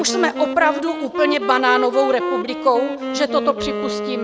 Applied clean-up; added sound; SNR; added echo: none; Wind instrument, woodwind instrument; 5 dB; none.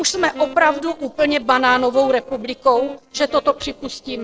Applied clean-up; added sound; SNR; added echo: neural separator model SepFormer DNS4.